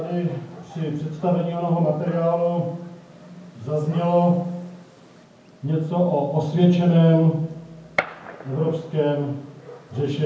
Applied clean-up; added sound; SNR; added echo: none; Gunshot, gunfire; 17 dB; reverberation time 0.9 s.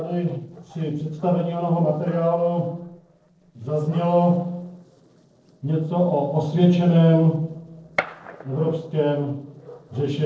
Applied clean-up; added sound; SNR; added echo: neural separator model SepFormer DNS4.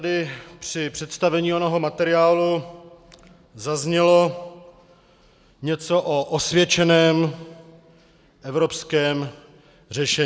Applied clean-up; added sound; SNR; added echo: none; none; none; none.